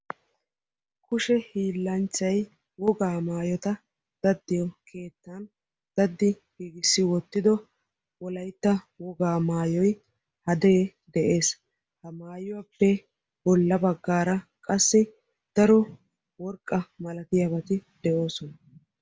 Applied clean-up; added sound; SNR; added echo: none; none; none; none.